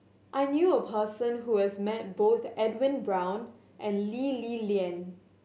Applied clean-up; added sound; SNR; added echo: none; none; none; none.